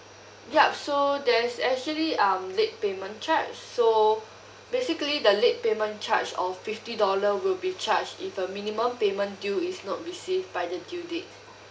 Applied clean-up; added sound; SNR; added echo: none; none; none; none.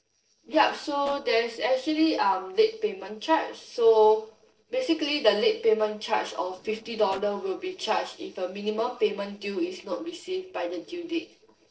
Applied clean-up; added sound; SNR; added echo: neural separator model SepFormer DNS4.